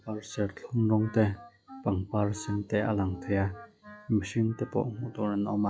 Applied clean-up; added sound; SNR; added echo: classical method log-MMSE.